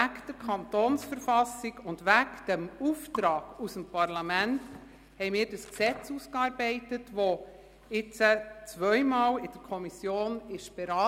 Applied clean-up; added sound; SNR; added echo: none; none; none; none.